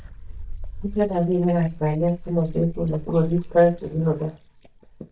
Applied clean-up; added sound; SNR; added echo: neural mask model DeepFilterNet 3.